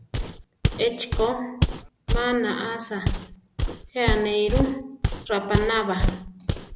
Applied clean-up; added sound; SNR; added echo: none; Walk, footsteps; 0 dB; none.